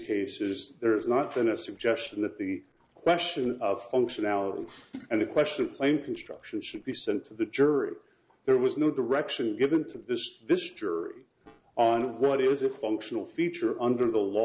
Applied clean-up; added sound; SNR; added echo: neural separator model SepFormer DNS4.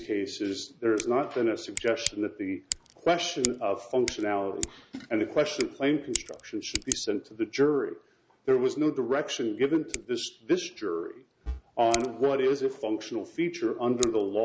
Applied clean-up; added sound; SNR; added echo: none; Scissors; 13 dB; none.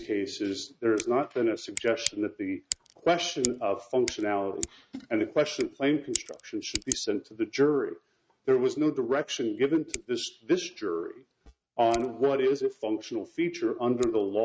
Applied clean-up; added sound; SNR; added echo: neural mask model RNNoise.